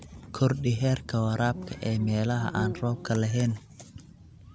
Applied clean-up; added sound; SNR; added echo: none; Insect; 13 dB; none.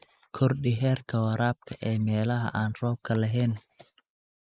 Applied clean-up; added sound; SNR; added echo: neural mask model Resemble Enhance denoiser.